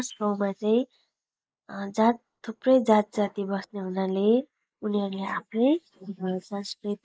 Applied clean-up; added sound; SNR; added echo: neural mask model Resemble Enhance denoiser.